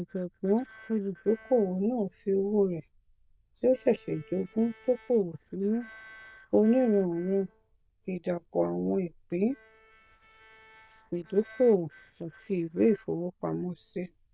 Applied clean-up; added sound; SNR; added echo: neural diffusion model UNIVERSE++.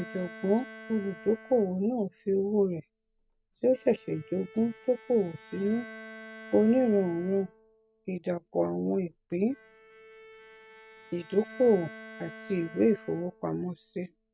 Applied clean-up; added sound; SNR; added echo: none; Bowed string instrument; 19 dB; none.